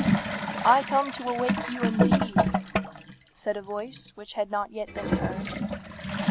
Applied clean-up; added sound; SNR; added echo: none; Toilet flush / Gurgling; -2 dB; none.